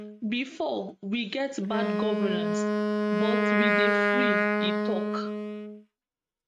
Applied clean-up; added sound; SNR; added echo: neural mask model RNNoise.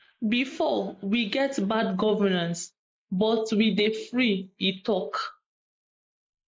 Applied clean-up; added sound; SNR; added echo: neural mask model Resemble Enhance denoiser.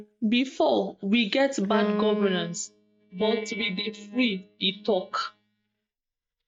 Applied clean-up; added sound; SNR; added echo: neural mask model DeepFilterNet 3.